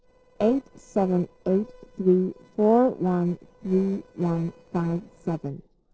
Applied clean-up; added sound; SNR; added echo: neural separator model SepFormer DNS4.